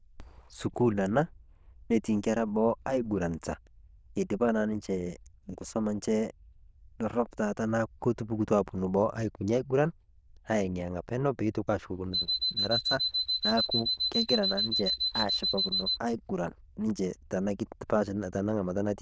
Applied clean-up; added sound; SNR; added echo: neural diffusion model UNIVERSE++.